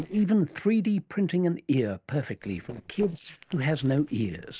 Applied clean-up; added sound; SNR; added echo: neural separator model SepFormer DNS4.